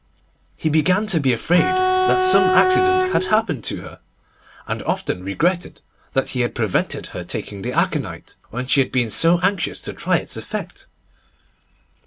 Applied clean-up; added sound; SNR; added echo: none; Bowed string instrument; -3 dB; none.